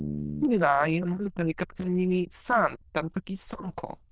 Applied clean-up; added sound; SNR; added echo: neural diffusion model UNIVERSE++.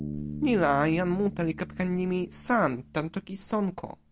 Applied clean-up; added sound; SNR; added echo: none; Bass guitar; 13 dB; none.